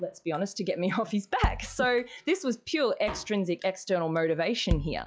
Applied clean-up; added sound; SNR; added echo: classical method log-MMSE.